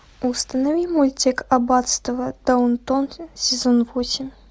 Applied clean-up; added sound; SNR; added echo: none; none; none; none.